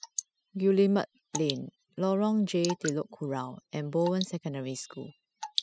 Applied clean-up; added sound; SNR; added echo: classical method spectral subtraction.